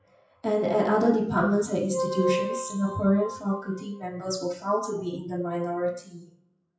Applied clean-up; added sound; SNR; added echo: classical method WPE with log-MMSE.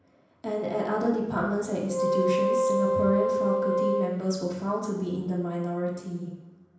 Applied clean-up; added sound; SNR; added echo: none; Wind instrument, woodwind instrument; -2 dB; reverberation time 0.9 s.